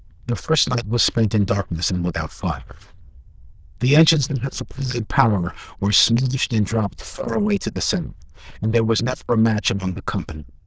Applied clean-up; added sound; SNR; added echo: neural diffusion model UNIVERSE++.